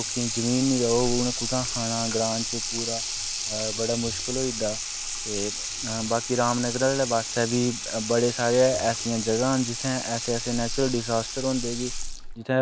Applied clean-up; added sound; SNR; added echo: none; Sink (filling or washing) / Water tap, faucet; 4 dB; none.